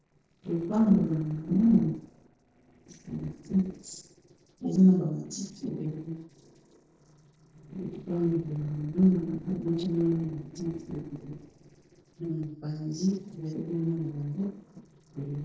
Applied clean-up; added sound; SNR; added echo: neural separator model SepFormer DNS4.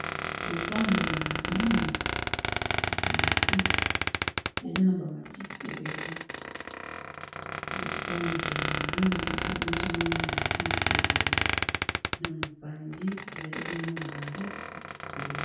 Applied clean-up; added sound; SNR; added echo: none; Squeak; -3 dB; reverberation time 0.6 s.